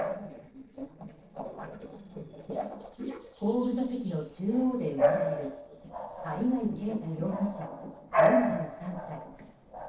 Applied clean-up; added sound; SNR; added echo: neural separator model SepFormer DNS4.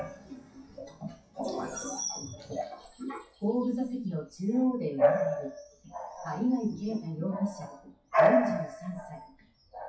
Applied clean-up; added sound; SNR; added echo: classical method WPE with log-MMSE.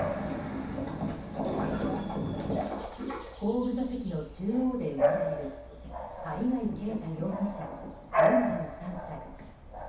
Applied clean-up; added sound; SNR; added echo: none; Bark / Bird vocalization, bird call, bird song; 2 dB; reverberation time 0.7 s.